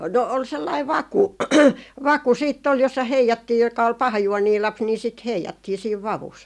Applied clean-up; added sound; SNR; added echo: none; none; none; none.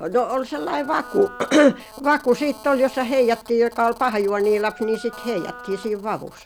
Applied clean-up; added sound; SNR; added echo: none; Wind instrument, woodwind instrument + Telephone; 19 dB; none.